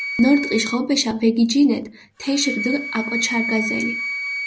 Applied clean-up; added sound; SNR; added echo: none; Wind instrument, woodwind instrument; 8 dB; none.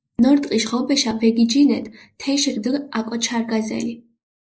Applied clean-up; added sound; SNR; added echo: neural mask model Resemble Enhance denoiser.